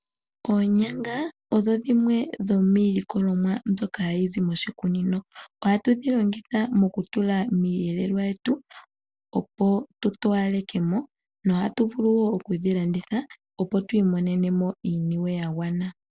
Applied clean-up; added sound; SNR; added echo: none; none; none; none.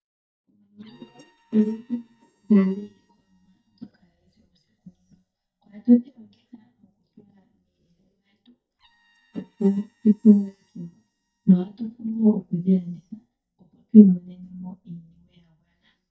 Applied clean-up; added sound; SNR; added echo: neural mask model DeepFilterNet 3.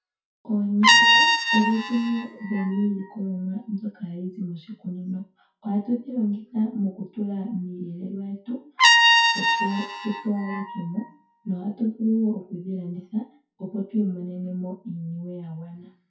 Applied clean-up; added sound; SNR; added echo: classical method WPE with log-MMSE.